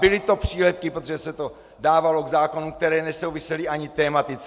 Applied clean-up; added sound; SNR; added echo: none; none; none; none.